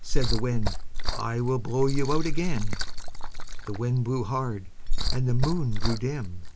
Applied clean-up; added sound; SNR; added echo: none; Liquid; -4 dB; none.